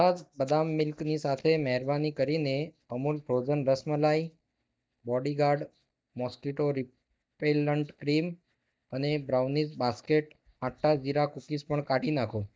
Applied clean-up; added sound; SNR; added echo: neural mask model DeepFilterNet 3.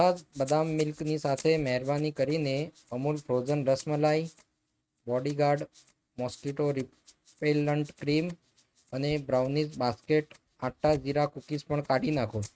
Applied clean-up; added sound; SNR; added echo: neural mask model RNNoise.